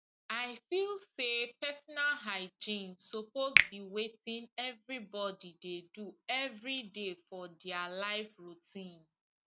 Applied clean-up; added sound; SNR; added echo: none; Finger snapping; -5 dB; none.